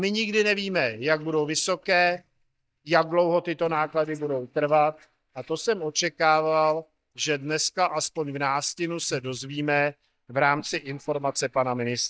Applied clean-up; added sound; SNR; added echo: neural mask model DeepFilterNet 3.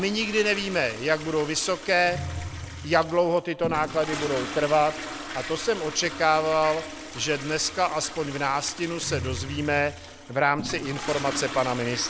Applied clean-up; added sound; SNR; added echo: none; Toilet flush; 10 dB; none.